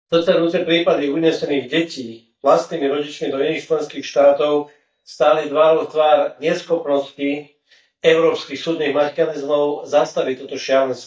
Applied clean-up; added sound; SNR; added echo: neural mask model DeepFilterNet 3.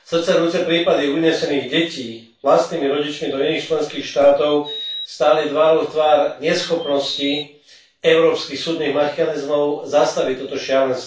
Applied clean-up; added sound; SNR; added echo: none; Bird vocalization, bird call, bird song; 13 dB; reverberation time 0.3 s.